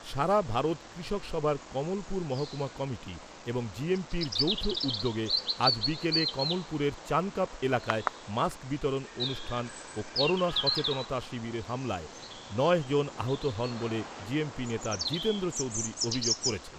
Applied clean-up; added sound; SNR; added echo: none; Bird vocalization, bird call, bird song; 5 dB; none.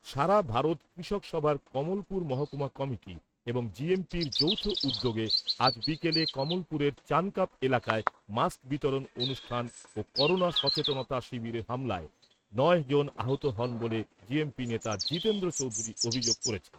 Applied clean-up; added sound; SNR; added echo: neural mask model RNNoise.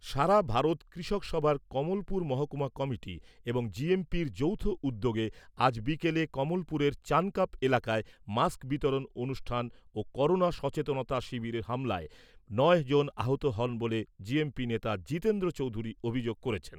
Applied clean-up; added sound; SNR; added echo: none; none; none; none.